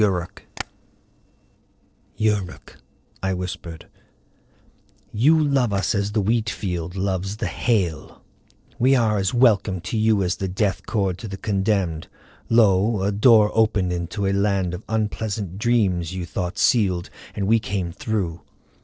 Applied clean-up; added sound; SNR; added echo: neural separator model SepFormer DNS4.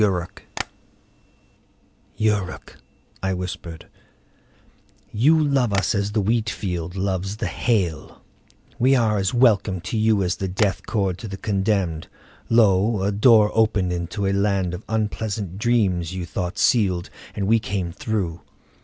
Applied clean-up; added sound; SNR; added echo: none; Tap; 14 dB; none.